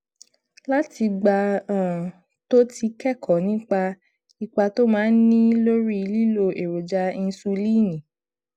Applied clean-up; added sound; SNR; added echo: none; none; none; none.